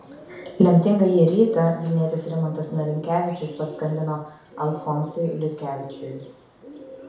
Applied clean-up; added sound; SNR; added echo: none; Bird; 19 dB; reverberation time 0.6 s.